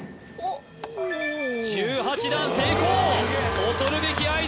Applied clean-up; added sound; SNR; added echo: none; none; none; none.